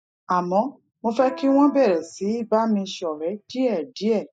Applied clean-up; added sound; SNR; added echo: neural mask model DeepFilterNet 3.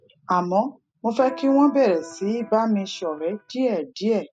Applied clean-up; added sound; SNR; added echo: neural mask model RNNoise.